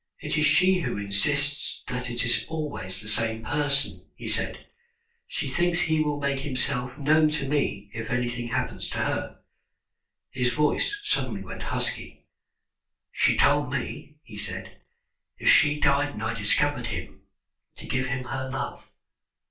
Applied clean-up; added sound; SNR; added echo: none; none; none; reverberation time 0.3 s.